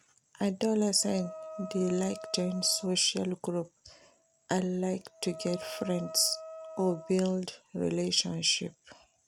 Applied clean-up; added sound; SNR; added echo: none; Wind instrument, woodwind instrument; 14 dB; none.